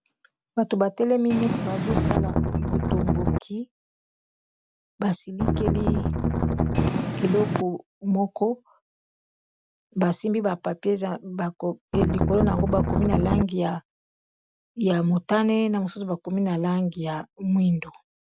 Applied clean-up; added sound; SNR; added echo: none; Strum + Purr; -2 dB; none.